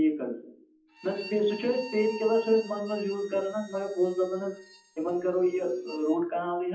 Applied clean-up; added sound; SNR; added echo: classical method WPE with log-MMSE.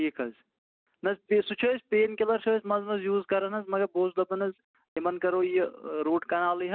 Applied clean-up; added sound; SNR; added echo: none; none; none; none.